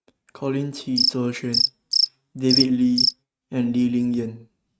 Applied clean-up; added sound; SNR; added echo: neural mask model RNNoise.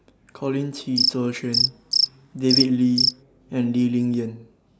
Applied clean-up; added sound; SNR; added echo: none; Cricket; 2 dB; none.